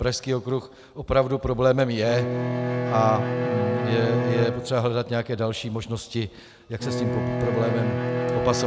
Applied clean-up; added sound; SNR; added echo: none; Bowed string instrument; 3 dB; none.